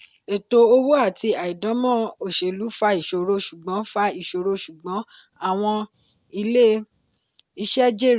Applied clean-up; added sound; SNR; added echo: none; none; none; none.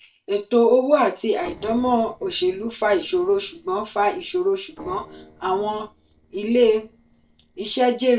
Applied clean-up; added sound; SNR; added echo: neural separator model SepFormer DNS4.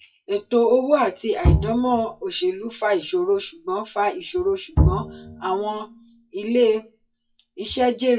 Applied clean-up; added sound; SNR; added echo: classical method WPE with log-MMSE.